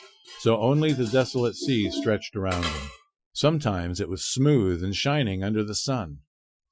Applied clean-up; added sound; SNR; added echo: classical method Wiener filter.